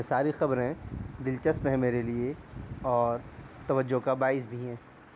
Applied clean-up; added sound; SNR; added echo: none; none; none; none.